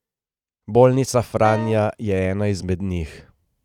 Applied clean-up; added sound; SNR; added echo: neural mask model RNNoise.